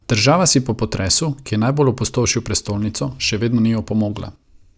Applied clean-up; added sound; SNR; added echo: none; none; none; none.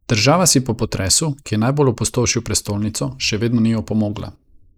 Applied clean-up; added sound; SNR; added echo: neural mask model Resemble Enhance denoiser.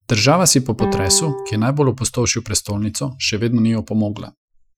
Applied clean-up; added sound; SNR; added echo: classical method Wiener filter.